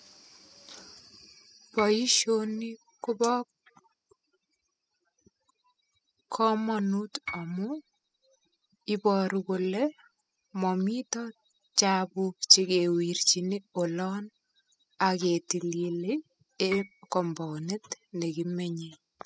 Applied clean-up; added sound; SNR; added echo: classical method spectral subtraction.